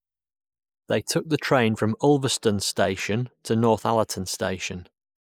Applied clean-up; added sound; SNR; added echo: neural mask model Resemble Enhance denoiser.